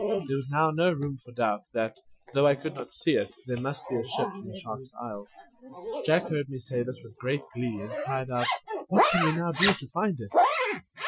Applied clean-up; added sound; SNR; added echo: classical method Wiener filter.